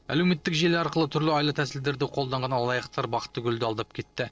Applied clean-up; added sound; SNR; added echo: neural separator model SepFormer DNS4.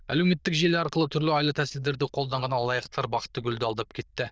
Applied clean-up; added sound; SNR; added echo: neural diffusion model UNIVERSE++.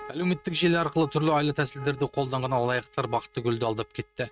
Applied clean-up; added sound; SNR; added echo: neural mask model RNNoise.